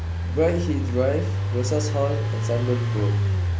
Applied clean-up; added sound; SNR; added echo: none; Engine; -3 dB; none.